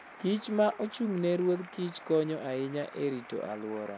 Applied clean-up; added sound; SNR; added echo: none; Applause; 18 dB; none.